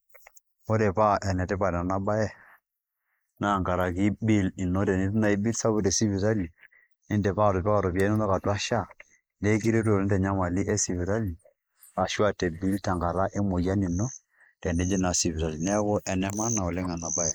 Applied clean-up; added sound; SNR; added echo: neural mask model Resemble Enhance denoiser.